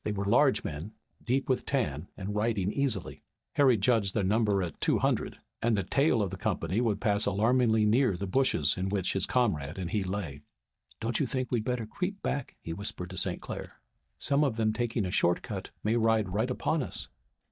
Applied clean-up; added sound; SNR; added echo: neural mask model DeepFilterNet 3.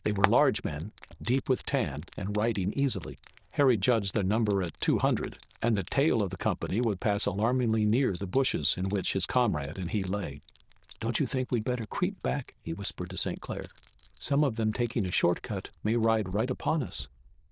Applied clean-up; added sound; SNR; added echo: neural diffusion model UNIVERSE++.